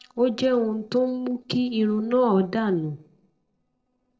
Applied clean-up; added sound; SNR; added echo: neural separator model SepFormer DNS4.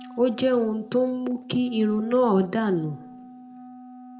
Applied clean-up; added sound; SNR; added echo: none; Wind instrument, woodwind instrument; 18 dB; reverberation time 0.6 s.